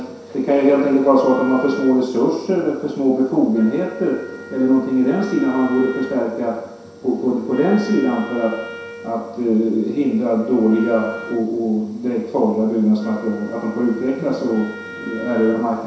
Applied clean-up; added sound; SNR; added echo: none; Wind instrument, woodwind instrument; 17 dB; reverberation time 0.7 s.